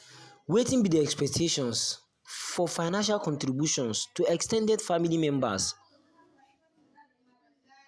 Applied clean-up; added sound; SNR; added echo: none; none; none; none.